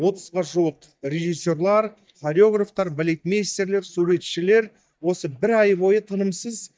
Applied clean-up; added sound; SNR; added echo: neural mask model DeepFilterNet 3.